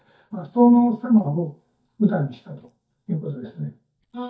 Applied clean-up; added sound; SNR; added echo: neural mask model DeepFilterNet 3.